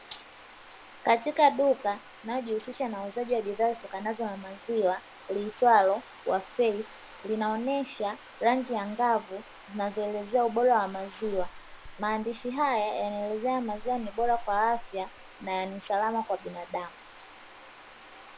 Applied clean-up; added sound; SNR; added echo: none; Bathtub (filling or washing); 16 dB; none.